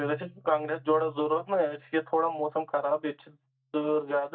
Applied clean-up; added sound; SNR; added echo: neural mask model DeepFilterNet 3.